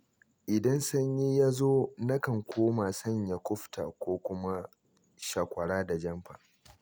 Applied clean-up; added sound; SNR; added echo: none; none; none; none.